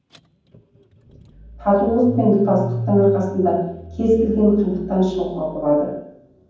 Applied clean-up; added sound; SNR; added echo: none; Engine starting / Car; 12 dB; reverberation time 1.2 s.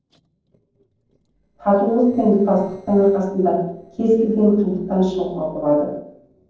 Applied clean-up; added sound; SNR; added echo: neural separator model SepFormer DNS4.